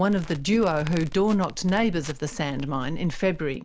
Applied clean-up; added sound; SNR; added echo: none; Crackle; 12 dB; none.